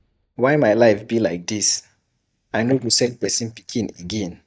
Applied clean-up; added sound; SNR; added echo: neural mask model DeepFilterNet 3.